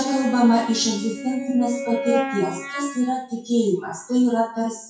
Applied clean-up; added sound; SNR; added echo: classical method WPE with log-MMSE.